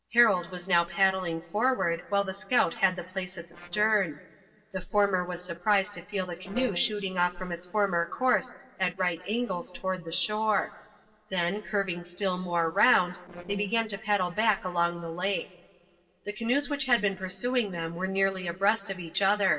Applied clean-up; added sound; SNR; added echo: neural separator model SepFormer DNS4.